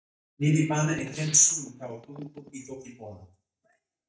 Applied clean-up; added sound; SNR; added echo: neural mask model DeepFilterNet 3.